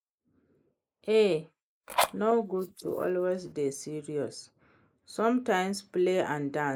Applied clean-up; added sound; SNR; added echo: neural mask model Resemble Enhance denoiser.